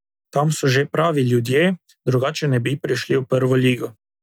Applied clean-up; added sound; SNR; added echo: none; none; none; none.